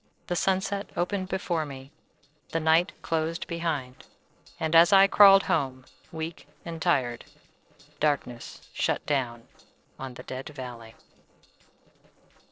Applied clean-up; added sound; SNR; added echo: neural separator model SepFormer DNS4.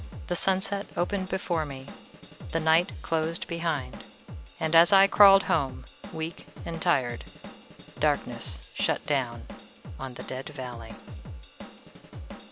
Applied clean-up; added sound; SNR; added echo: none; Drum / Drum kit; 12 dB; none.